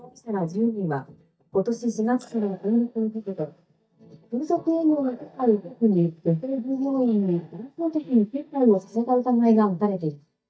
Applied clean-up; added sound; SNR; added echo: neural mask model DeepFilterNet 3.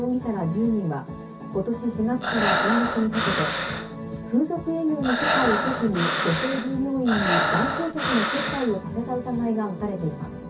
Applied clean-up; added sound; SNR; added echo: none; Breathing; 0 dB; reverberation time 0.3 s.